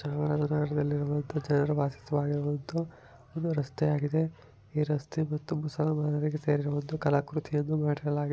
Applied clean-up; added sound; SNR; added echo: none; none; none; none.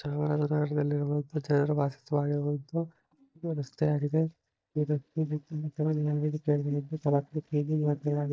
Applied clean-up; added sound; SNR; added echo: neural mask model DeepFilterNet 3.